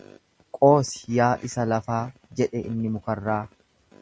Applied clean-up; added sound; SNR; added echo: none; none; none; none.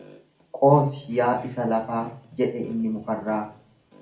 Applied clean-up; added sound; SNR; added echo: none; none; none; reverberation time 0.4 s.